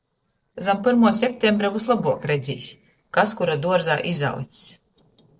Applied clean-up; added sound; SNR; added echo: neural separator model SepFormer DNS4.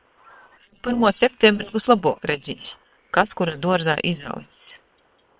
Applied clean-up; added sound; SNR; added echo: neural separator model SepFormer WHAM!.